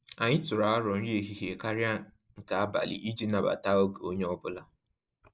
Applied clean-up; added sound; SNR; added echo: neural mask model Resemble Enhance denoiser.